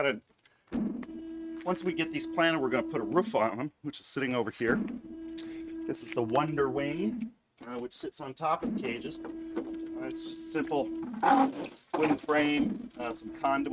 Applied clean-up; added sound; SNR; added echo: neural mask model RNNoise.